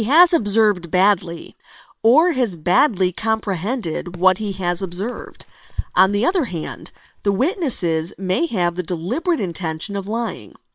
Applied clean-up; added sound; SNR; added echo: neural separator model SepFormer WHAM!.